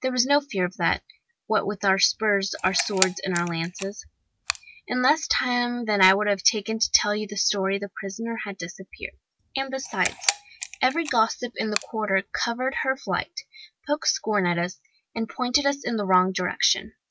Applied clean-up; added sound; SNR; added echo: none; Camera; 8 dB; none.